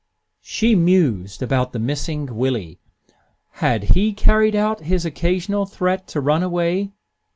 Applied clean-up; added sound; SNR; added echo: none; none; none; none.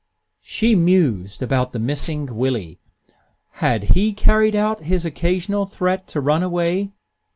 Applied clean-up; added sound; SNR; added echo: none; Squeak; 19 dB; none.